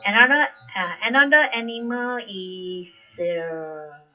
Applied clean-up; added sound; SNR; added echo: classical method WPE with log-MMSE.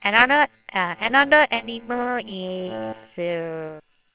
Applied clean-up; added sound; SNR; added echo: neural separator model SepFormer WHAMR!.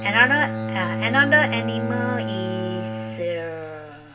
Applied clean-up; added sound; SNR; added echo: none; Bowed string instrument; 4 dB; reverberation time 0.4 s.